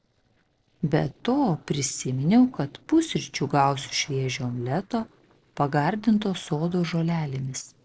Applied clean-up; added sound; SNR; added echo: neural separator model SepFormer DNS4.